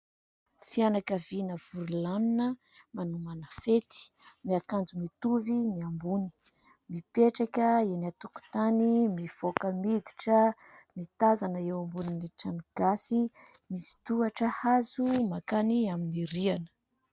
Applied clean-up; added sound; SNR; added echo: none; none; none; none.